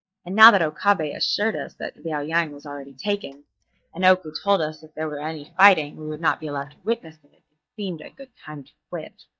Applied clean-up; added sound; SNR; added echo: neural mask model DeepFilterNet 3.